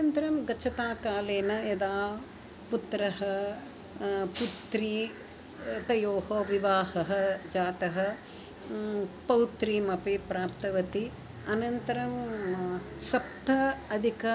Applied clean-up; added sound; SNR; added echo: none; none; none; none.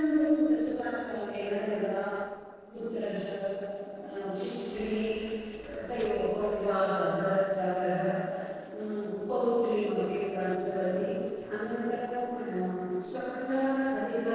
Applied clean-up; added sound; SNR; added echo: neural separator model SepFormer DNS4.